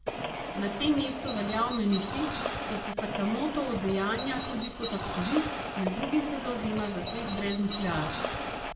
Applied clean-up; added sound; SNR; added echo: none; Bird; 3 dB; reverberation time 0.5 s.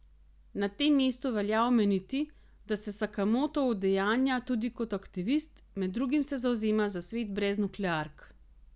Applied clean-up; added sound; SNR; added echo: none; none; none; none.